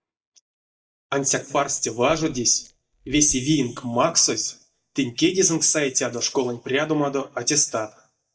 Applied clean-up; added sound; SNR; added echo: neural mask model DeepFilterNet 3.